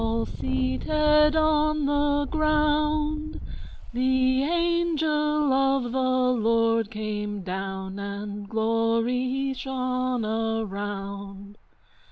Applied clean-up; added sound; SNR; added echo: none; Engine; 10 dB; none.